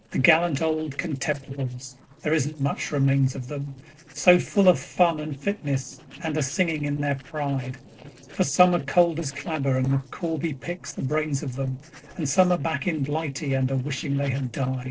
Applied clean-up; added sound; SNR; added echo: neural separator model SepFormer DNS4.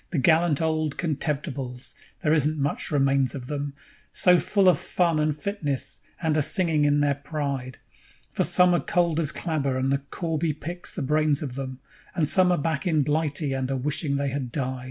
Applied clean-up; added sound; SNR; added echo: none; none; none; none.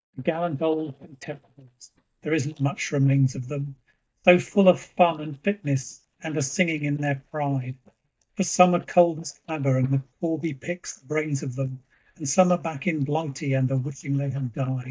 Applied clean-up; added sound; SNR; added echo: neural mask model DeepFilterNet 3.